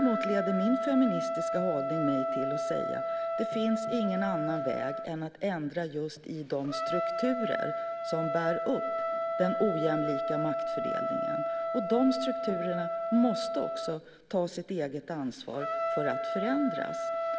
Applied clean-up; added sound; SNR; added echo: none; Trumpet; 1 dB; none.